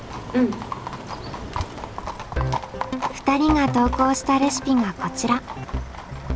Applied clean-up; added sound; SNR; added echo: none; Livestock, farm animals, working animals; 9 dB; none.